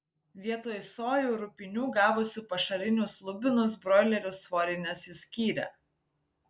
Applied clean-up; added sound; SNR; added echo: none; none; none; none.